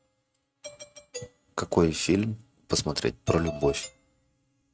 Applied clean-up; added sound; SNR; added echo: neural mask model RNNoise.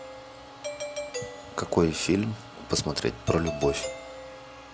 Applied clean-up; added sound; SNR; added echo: none; Doorbell; 10 dB; none.